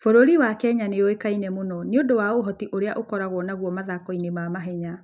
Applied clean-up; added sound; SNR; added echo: none; none; none; none.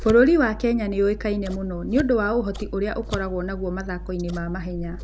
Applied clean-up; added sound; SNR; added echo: none; Scissors; 11 dB; none.